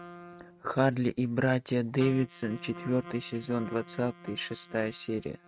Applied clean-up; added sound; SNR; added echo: neural mask model RNNoise.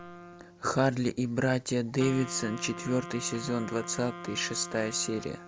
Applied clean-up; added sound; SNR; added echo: none; Wind instrument, woodwind instrument; 13 dB; none.